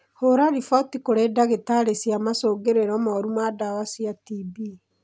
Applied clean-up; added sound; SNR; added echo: none; none; none; none.